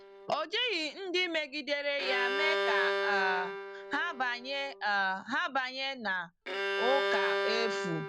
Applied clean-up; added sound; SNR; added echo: none; Bowed string instrument; 2 dB; none.